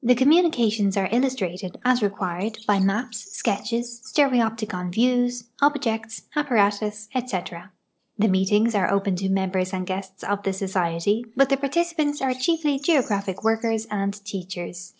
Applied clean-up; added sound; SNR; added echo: neural separator model SepFormer DNS4.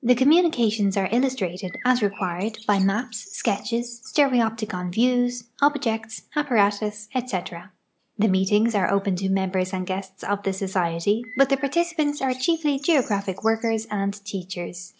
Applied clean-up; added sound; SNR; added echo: none; Bird; 19 dB; none.